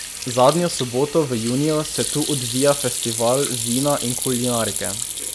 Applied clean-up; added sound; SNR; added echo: none; Sink (filling or washing) / Hands; 4 dB; none.